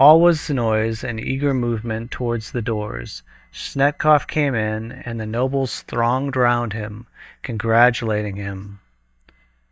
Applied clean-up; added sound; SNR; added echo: neural mask model DeepFilterNet 3.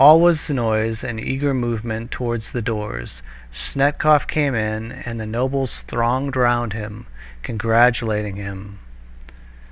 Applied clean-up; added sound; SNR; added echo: none; none; none; none.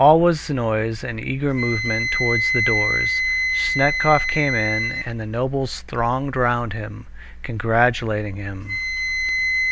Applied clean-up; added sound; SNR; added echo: none; Wind instrument, woodwind instrument; 3 dB; none.